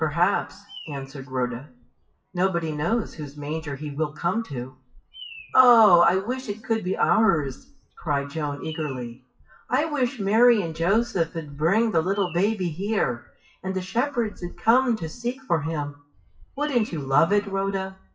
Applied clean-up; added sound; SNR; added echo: classical method WPE with log-MMSE.